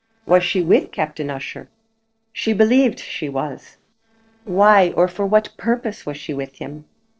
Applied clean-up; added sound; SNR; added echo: neural separator model SepFormer DNS4.